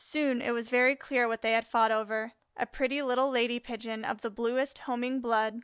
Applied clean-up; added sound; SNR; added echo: none; none; none; none.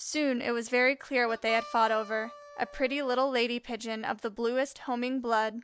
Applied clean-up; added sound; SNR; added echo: none; Harmonica; 17 dB; none.